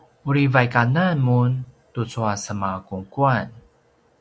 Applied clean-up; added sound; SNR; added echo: none; none; none; none.